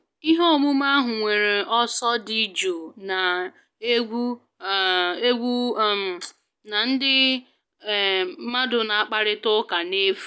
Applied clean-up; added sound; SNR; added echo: none; none; none; none.